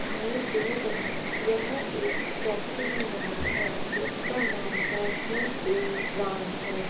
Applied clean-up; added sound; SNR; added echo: none; Insect; -1 dB; reverberation time 0.2 s.